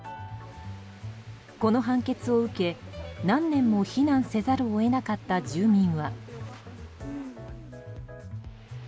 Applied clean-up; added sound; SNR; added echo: none; none; none; none.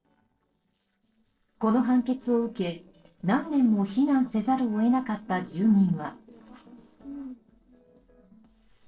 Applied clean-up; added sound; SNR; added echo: neural separator model SepFormer DNS4.